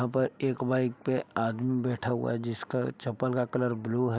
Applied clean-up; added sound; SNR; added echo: none; none; none; none.